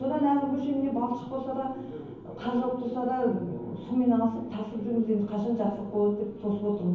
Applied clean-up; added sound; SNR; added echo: none; none; none; reverberation time 0.9 s.